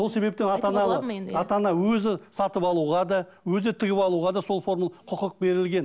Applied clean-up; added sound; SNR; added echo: none; none; none; none.